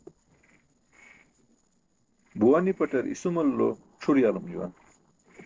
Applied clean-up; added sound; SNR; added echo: neural separator model SepFormer DNS4.